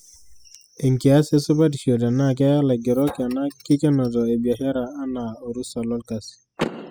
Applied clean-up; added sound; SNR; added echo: classical method spectral subtraction.